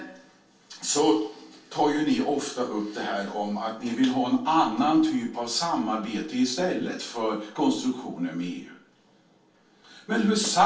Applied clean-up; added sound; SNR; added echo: none; none; none; reverberation time 0.3 s.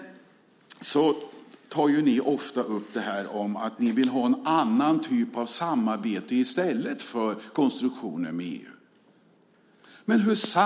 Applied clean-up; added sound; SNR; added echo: none; none; none; none.